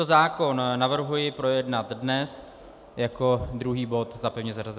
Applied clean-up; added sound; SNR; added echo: none; none; none; none.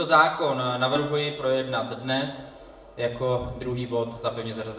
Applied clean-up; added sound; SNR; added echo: none; Plucked string instrument; 15 dB; reverberation time 0.7 s.